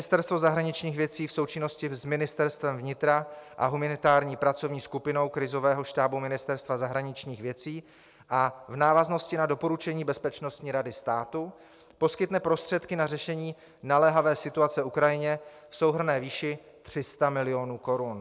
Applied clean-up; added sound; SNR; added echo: none; none; none; none.